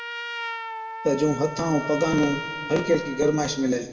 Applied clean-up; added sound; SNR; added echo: none; Trumpet; 9 dB; reverberation time 1.8 s.